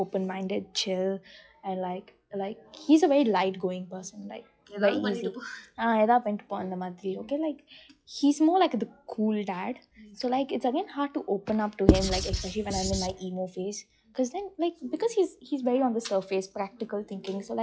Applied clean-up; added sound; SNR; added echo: classical method log-MMSE.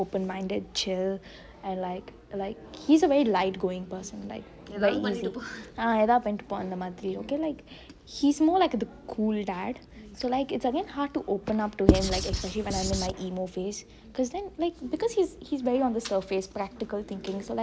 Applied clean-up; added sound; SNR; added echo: none; Writing; -2 dB; none.